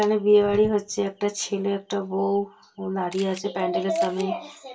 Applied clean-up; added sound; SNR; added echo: none; Camera; 18 dB; reverberation time 0.2 s.